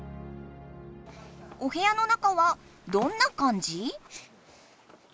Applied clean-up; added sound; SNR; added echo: none; none; none; none.